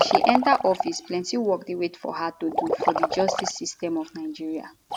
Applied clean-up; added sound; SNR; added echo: none; Liquid; 1 dB; none.